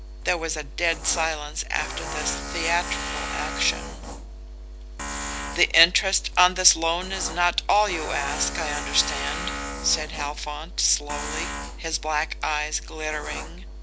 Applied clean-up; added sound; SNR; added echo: none; Tools; 7 dB; none.